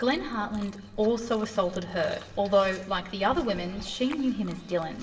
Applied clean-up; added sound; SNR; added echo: none; Chewing, mastication; 18 dB; reverberation time 0.8 s.